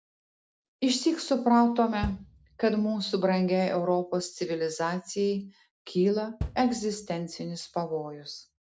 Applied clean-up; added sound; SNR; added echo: none; Bass drum; 14 dB; none.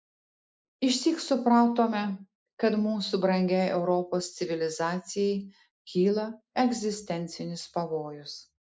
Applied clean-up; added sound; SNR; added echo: neural mask model Resemble Enhance denoiser.